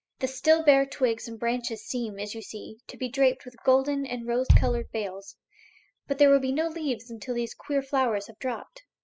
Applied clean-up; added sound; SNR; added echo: classical method spectral subtraction.